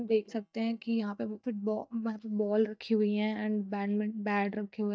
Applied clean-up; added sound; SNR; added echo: neural mask model DeepFilterNet 3.